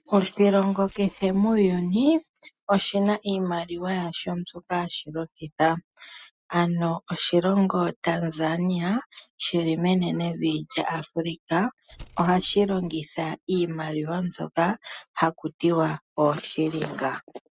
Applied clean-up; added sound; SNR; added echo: neural mask model RNNoise.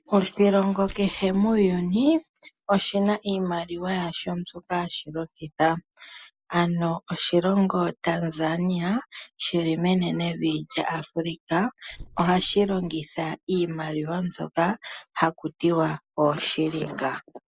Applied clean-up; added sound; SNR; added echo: neural mask model Resemble Enhance denoiser.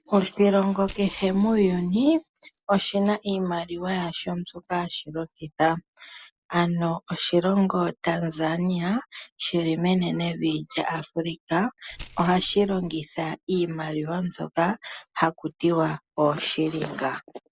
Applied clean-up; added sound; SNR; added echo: neural separator model SepFormer DNS4.